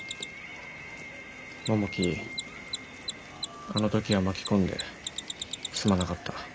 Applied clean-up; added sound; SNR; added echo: none; Mechanisms; 11 dB; none.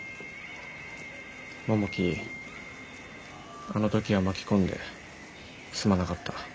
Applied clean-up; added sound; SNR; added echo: none; none; none; none.